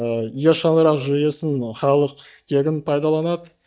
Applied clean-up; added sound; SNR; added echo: neural mask model DeepFilterNet 3.